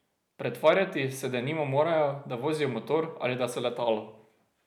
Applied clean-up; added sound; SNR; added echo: none; none; none; none.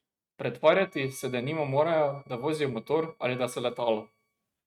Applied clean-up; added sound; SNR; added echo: neural mask model RNNoise.